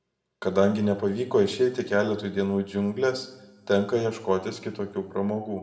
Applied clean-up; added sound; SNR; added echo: none; none; none; reverberation time 0.8 s.